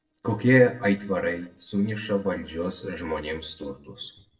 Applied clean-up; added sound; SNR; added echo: neural separator model SepFormer DNS4.